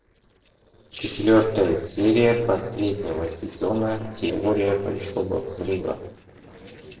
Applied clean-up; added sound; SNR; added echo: neural separator model SepFormer DNS4.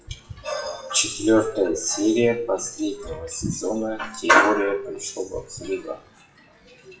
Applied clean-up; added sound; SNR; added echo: classical method WPE with log-MMSE.